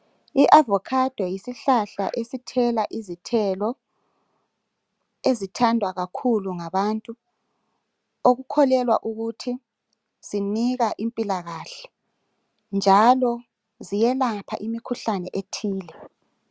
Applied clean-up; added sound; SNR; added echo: none; none; none; none.